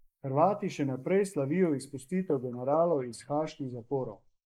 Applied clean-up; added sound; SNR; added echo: neural mask model Resemble Enhance denoiser.